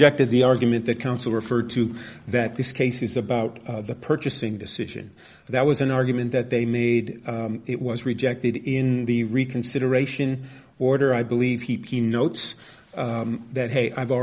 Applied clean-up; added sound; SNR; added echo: none; none; none; none.